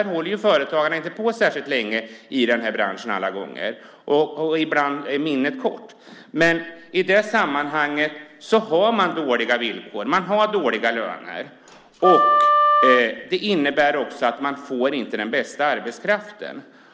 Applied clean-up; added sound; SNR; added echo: none; Wind instrument, woodwind instrument; -3 dB; none.